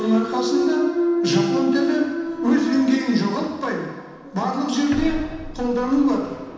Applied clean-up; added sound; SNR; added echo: none; Thump, thud; 4 dB; reverberation time 1.1 s.